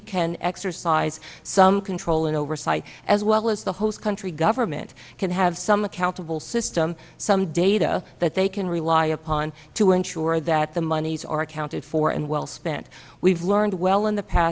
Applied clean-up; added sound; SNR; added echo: none; none; none; none.